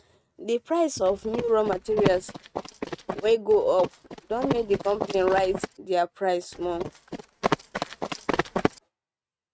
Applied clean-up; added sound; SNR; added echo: neural mask model RNNoise.